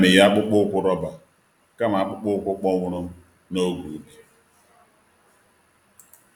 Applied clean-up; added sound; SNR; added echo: none; none; none; none.